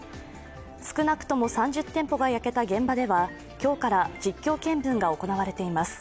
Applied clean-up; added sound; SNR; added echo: none; none; none; none.